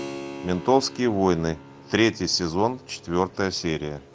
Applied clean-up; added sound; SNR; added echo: none; Keyboard (musical); 16 dB; none.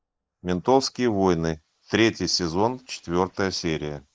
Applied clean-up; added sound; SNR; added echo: neural mask model Resemble Enhance denoiser.